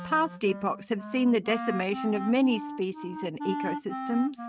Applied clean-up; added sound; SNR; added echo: neural mask model RNNoise.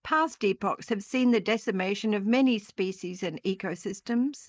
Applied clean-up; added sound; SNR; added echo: neural mask model Resemble Enhance denoiser.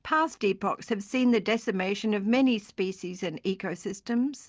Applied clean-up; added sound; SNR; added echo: none; none; none; none.